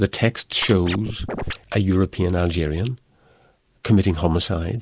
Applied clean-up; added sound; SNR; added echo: neural mask model Resemble Enhance denoiser.